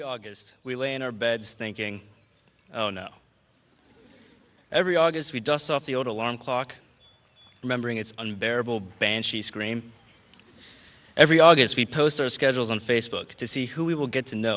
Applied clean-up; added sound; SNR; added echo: none; none; none; none.